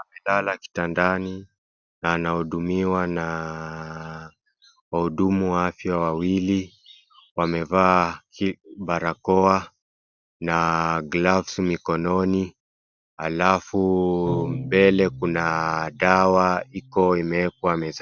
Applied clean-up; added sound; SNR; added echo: neural separator model SepFormer DNS4.